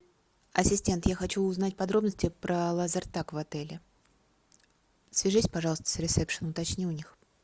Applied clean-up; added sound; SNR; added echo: none; none; none; none.